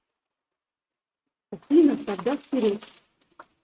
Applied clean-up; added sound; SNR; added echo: neural mask model RNNoise.